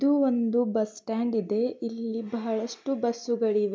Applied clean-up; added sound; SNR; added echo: none; none; none; none.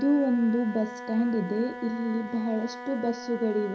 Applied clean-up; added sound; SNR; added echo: none; Wind instrument, woodwind instrument; 12 dB; reverberation time 0.4 s.